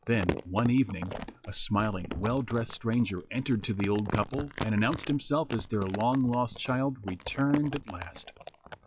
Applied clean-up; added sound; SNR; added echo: classical method log-MMSE.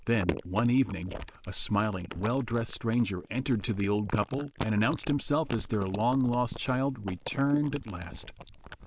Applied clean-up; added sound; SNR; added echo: neural mask model Resemble Enhance denoiser.